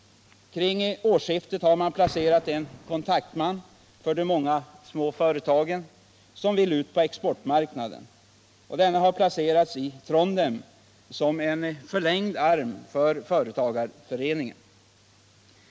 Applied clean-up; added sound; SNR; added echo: none; Gunshot, gunfire; 19 dB; none.